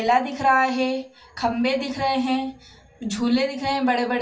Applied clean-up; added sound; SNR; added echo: none; none; none; reverberation time 0.3 s.